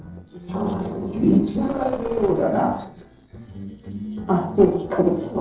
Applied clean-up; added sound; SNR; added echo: neural separator model SepFormer DNS4.